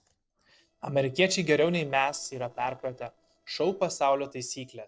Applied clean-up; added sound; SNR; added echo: neural separator model SepFormer DNS4.